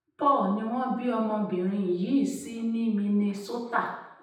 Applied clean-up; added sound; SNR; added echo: none; none; none; reverberation time 0.9 s.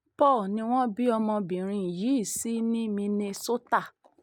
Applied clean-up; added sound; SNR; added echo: none; none; none; none.